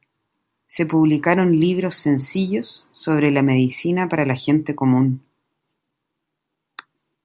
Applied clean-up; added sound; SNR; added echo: none; none; none; none.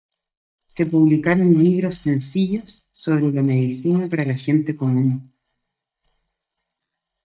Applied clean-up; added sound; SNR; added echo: neural mask model DeepFilterNet 3.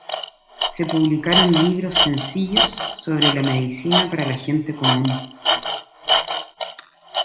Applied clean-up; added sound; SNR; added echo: none; Tools; 0 dB; reverberation time 0.7 s.